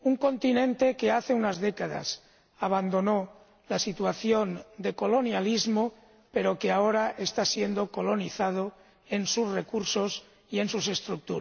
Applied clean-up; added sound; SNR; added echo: none; none; none; none.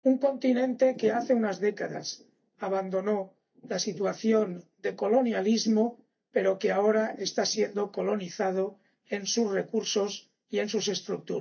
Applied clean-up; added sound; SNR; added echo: neural mask model DeepFilterNet 3.